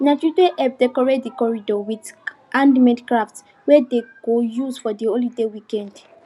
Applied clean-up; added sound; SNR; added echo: none; none; none; none.